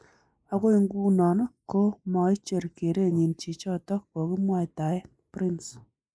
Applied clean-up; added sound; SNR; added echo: neural mask model Resemble Enhance denoiser.